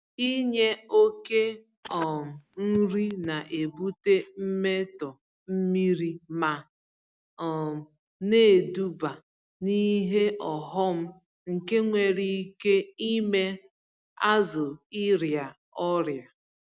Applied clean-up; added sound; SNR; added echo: none; Telephone; 17 dB; none.